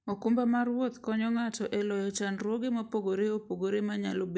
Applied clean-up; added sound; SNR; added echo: none; none; none; none.